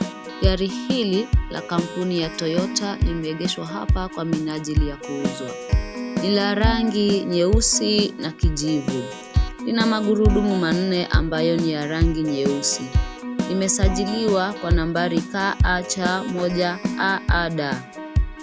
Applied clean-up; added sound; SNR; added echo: none; Keyboard (musical); 1 dB; none.